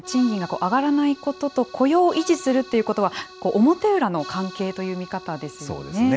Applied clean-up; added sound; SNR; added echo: none; Accordion; 18 dB; none.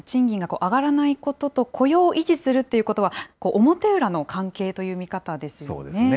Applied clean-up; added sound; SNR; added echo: none; none; none; none.